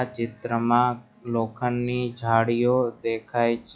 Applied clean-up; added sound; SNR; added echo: classical method log-MMSE.